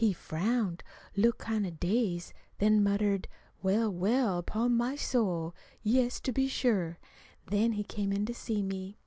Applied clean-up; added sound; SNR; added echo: none; none; none; none.